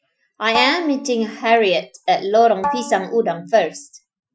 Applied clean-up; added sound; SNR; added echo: classical method Wiener filter.